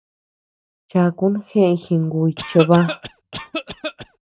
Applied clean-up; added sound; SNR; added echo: neural mask model RNNoise.